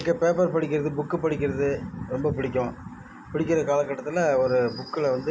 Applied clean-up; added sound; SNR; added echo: none; none; none; none.